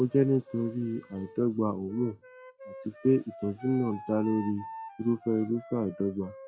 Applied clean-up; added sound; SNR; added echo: classical method log-MMSE.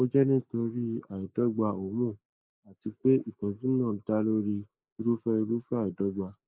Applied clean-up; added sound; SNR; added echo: neural mask model Resemble Enhance denoiser.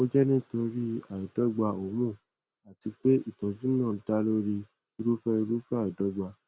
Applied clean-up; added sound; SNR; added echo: none; none; none; none.